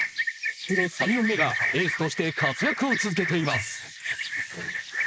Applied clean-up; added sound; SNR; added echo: neural mask model Resemble Enhance denoiser.